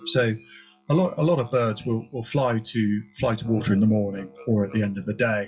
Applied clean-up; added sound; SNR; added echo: classical method WPE with log-MMSE.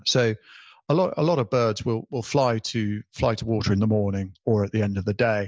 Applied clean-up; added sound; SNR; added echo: none; none; none; none.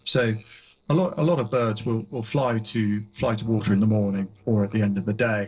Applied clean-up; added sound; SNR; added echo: neural separator model SepFormer DNS4.